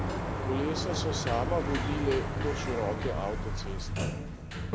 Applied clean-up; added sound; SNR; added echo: none; Sliding door; -2 dB; none.